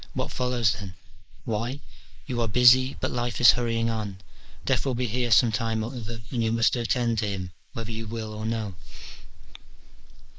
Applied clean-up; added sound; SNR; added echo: neural mask model Resemble Enhance denoiser.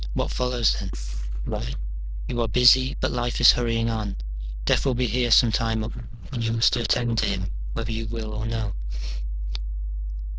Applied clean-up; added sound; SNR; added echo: neural diffusion model UNIVERSE++.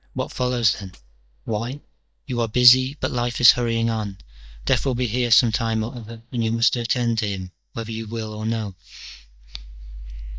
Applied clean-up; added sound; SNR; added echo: neural mask model DeepFilterNet 3.